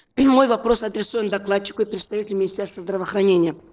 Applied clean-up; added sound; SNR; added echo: neural separator model SepFormer DNS4.